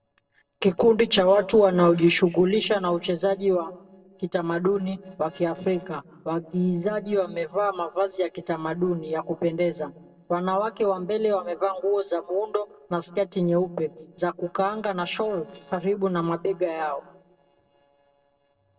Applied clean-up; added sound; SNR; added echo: neural separator model SepFormer DNS4.